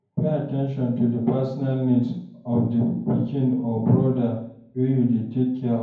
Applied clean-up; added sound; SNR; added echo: none; none; none; reverberation time 0.9 s.